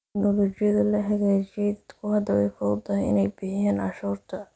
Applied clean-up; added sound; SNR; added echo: none; none; none; none.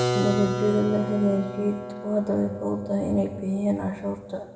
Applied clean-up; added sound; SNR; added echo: none; Keyboard (musical); 6 dB; reverberation time 0.9 s.